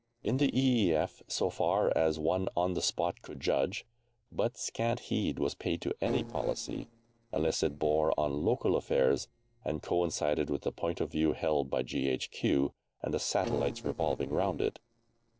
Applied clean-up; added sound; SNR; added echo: neural separator model SepFormer DNS4.